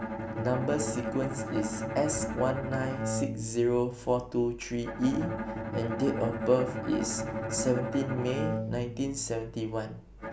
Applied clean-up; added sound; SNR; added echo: none; Bowed string instrument; 4 dB; none.